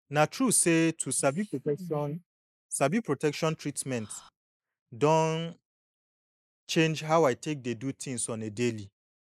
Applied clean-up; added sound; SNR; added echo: neural mask model Resemble Enhance denoiser.